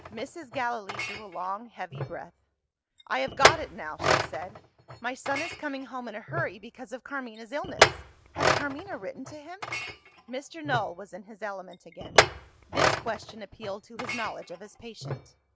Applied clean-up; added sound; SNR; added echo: none; Chink, clink; -5 dB; none.